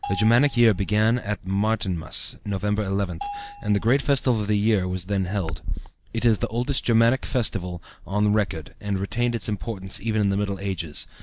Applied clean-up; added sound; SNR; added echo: none; Bell; 14 dB; none.